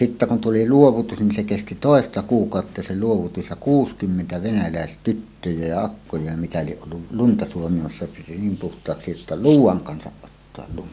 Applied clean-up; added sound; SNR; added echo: none; none; none; none.